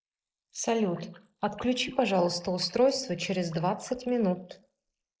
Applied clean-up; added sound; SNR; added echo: neural mask model Resemble Enhance denoiser.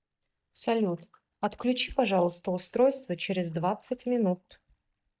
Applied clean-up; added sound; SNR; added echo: neural mask model DeepFilterNet 3.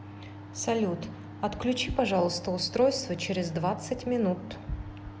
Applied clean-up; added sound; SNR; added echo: none; none; none; none.